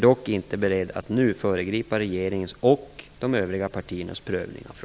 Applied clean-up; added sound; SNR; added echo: none; none; none; none.